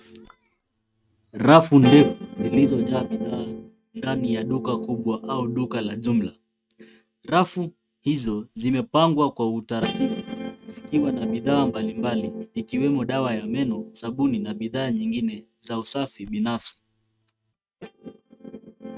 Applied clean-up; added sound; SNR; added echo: neural mask model RNNoise.